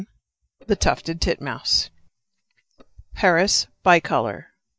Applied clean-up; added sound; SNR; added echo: neural mask model DeepFilterNet 3.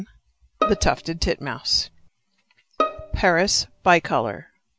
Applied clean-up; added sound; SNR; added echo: none; Bowed string instrument; 7 dB; none.